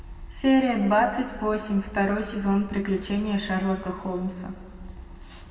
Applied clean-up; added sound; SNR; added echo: none; none; none; reverberation time 1.9 s.